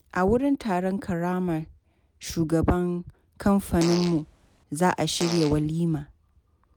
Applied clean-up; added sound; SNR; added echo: none; Fart; 13 dB; none.